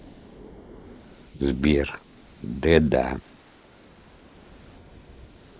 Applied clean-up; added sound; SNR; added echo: neural mask model Resemble Enhance denoiser.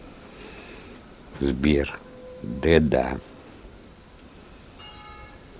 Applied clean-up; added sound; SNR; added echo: none; Bell; 18 dB; none.